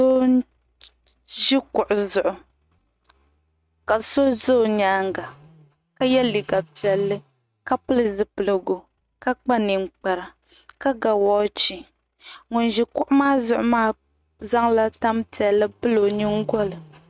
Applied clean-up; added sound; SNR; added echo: neural mask model RNNoise.